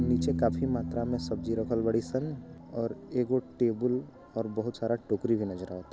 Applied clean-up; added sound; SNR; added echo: none; Piano; 7 dB; none.